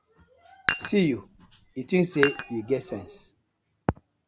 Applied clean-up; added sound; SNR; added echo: none; Dishes, pots, and pans; 4 dB; none.